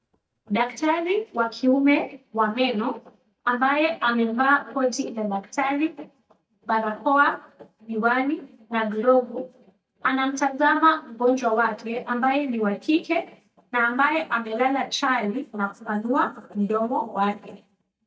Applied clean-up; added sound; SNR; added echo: neural mask model DeepFilterNet 3.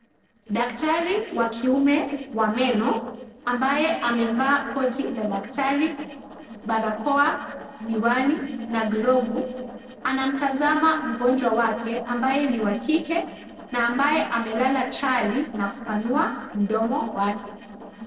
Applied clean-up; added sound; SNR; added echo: neural separator model SepFormer DNS4.